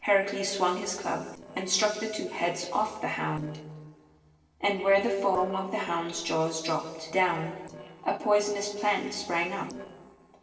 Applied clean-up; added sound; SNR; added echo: neural separator model SepFormer DNS4.